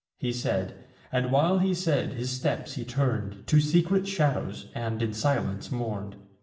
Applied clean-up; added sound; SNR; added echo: none; none; none; reverberation time 0.7 s.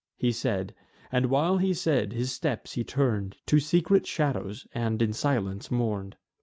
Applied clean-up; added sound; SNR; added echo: none; none; none; none.